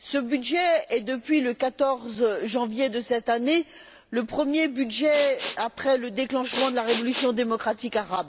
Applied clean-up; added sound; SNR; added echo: none; Respiratory sounds; 11 dB; none.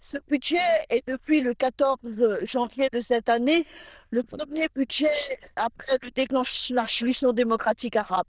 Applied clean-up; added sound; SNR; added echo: neural diffusion model UNIVERSE++.